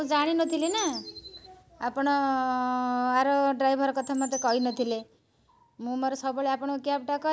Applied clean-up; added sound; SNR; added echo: none; Bird; 13 dB; none.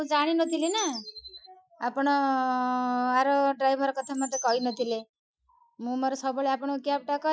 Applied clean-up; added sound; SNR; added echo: classical method Wiener filter.